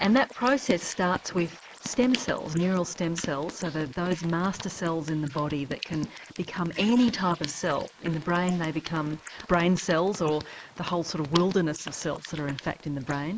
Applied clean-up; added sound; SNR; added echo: neural mask model Resemble Enhance denoiser.